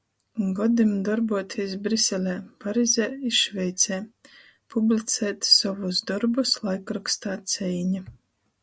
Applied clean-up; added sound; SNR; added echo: none; none; none; none.